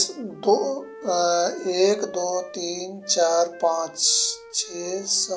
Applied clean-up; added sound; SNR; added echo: none; Wind instrument, woodwind instrument; 19 dB; none.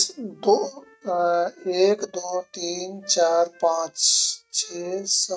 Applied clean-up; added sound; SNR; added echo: neural mask model RNNoise.